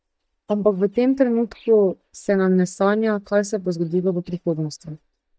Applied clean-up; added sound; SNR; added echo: neural mask model DeepFilterNet 3.